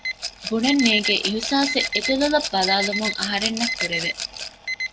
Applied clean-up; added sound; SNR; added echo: none; Alarm + Rattle / Glass; 4 dB; none.